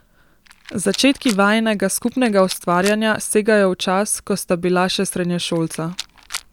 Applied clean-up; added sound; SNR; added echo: none; Rattle; 15 dB; none.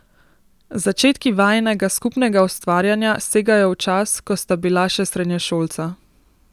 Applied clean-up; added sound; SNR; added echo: none; none; none; none.